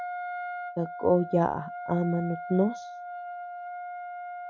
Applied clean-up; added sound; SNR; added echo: none; Wind instrument, woodwind instrument; 8 dB; none.